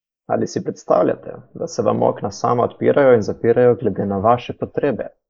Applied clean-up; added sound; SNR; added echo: neural mask model Resemble Enhance denoiser.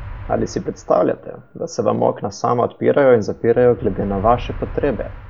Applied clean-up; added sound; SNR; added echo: none; Motor vehicle (road); 15 dB; none.